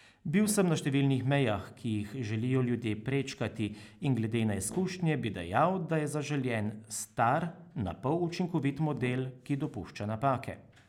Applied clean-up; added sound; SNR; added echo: none; Brass instrument; 19 dB; none.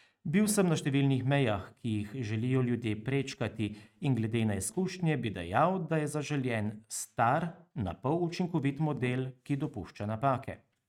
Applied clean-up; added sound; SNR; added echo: neural mask model RNNoise.